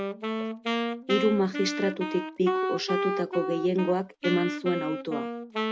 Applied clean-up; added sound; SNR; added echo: none; Wind instrument, woodwind instrument; 2 dB; none.